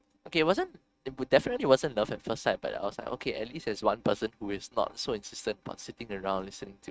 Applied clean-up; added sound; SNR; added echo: neural mask model RNNoise.